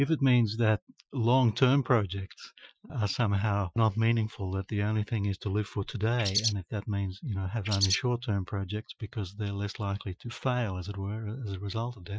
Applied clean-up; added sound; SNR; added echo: classical method Wiener filter.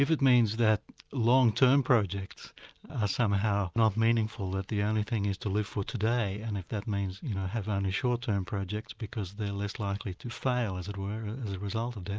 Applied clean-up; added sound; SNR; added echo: none; none; none; none.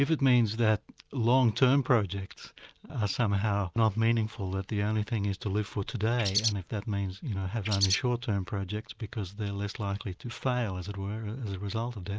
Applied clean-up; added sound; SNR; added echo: none; Bird; 2 dB; none.